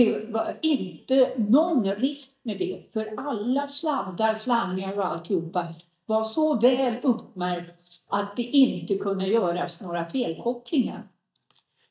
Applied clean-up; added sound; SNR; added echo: neural mask model DeepFilterNet 3.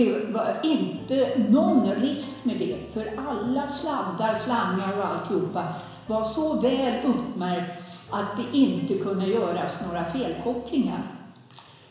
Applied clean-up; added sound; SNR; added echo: none; Piano; 20 dB; reverberation time 1.0 s.